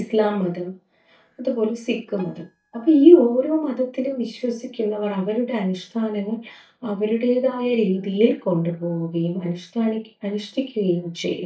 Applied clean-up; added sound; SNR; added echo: neural mask model DeepFilterNet 3.